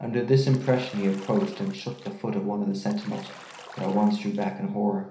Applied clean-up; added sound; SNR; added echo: none; Bathtub (filling or washing) / Splash, splatter; 20 dB; reverberation time 0.5 s.